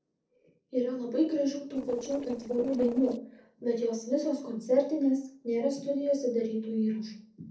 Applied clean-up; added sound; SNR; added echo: neural separator model SepFormer DNS4.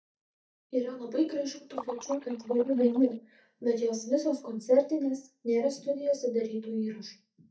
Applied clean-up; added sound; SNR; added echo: neural mask model DeepFilterNet 3.